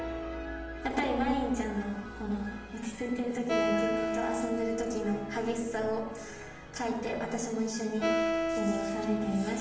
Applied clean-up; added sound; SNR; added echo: none; Acoustic guitar; 3 dB; reverberation time 0.8 s.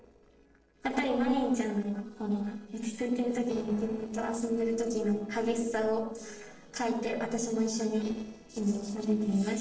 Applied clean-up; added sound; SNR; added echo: neural separator model SepFormer DNS4.